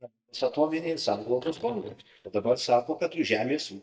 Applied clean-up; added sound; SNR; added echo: neural mask model DeepFilterNet 3.